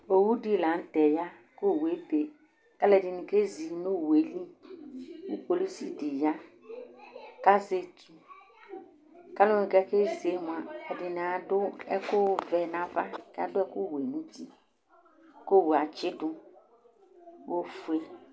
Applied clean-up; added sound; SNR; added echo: none; none; none; none.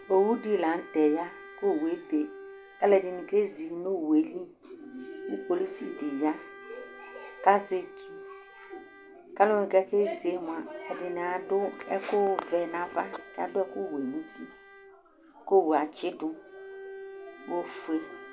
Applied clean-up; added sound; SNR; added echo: none; Bowed string instrument; 18 dB; none.